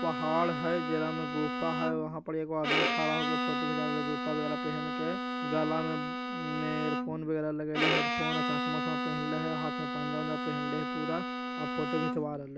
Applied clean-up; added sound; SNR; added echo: none; Bowed string instrument; -1 dB; none.